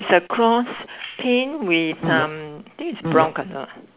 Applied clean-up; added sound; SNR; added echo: none; Fart; 5 dB; none.